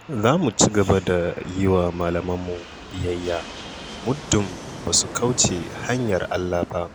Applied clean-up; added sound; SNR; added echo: none; Fixed-wing aircraft, airplane; 14 dB; none.